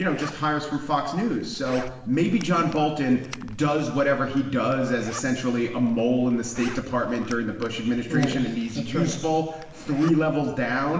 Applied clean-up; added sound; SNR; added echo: none; Zipper (clothing); 17 dB; reverberation time 1.0 s.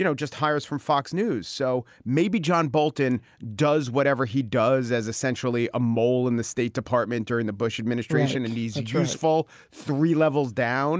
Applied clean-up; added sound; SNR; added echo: none; none; none; none.